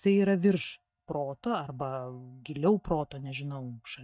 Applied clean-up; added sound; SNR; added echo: neural mask model DeepFilterNet 3.